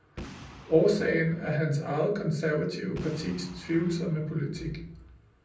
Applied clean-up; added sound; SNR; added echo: none; Boom; 19 dB; reverberation time 0.6 s.